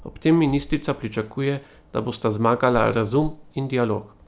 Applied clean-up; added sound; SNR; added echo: none; Whoosh, swoosh, swish; 11 dB; none.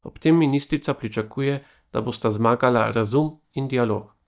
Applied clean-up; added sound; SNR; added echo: neural mask model DeepFilterNet 3.